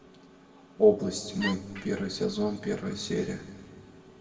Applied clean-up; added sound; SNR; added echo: none; Wood; 8 dB; reverberation time 1.8 s.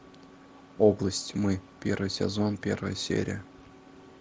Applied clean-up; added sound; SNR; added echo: none; none; none; none.